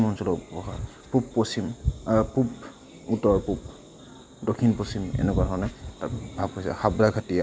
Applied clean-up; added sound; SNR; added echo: none; none; none; none.